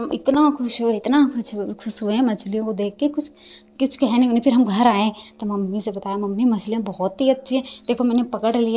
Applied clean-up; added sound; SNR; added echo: neural separator model SepFormer DNS4.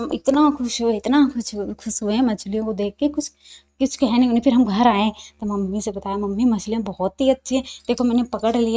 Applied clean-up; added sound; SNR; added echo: neural mask model RNNoise.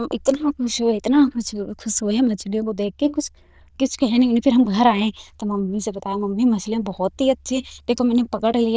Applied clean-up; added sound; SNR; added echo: neural diffusion model UNIVERSE++.